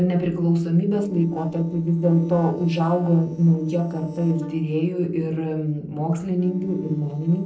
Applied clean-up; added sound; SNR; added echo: neural separator model SepFormer DNS4.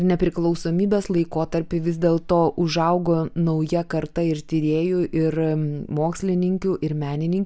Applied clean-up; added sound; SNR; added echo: none; none; none; none.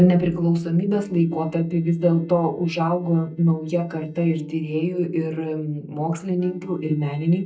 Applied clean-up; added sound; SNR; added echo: neural mask model DeepFilterNet 3.